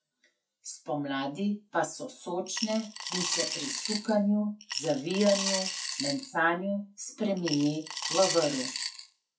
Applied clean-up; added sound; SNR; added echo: classical method log-MMSE.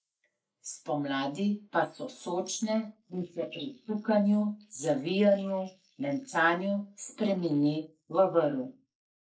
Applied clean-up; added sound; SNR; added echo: neural mask model Resemble Enhance denoiser.